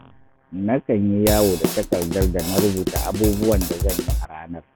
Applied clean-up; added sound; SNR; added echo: none; Drum kit; 1 dB; none.